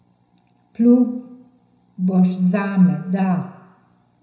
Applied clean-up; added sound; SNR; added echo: none; none; none; reverberation time 0.8 s.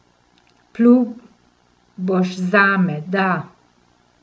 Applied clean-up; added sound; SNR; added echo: none; none; none; none.